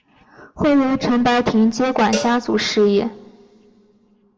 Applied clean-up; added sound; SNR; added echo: none; Cowbell; 14 dB; reverberation time 0.9 s.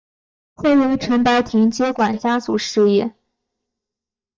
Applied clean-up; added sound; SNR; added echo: neural mask model DeepFilterNet 3.